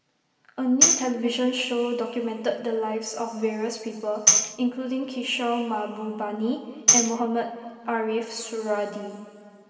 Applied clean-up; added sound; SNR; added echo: none; Tambourine; -3 dB; reverberation time 2.3 s.